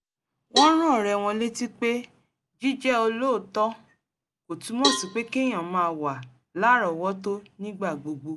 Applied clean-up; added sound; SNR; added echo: none; Cowbell; 7 dB; none.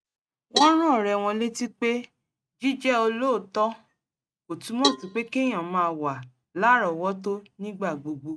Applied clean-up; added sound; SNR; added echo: neural mask model RNNoise.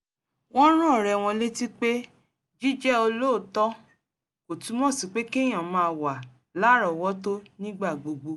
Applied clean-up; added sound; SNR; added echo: none; none; none; none.